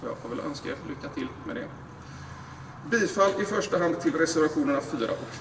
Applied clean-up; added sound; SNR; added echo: none; Fire; 14 dB; reverberation time 1.9 s.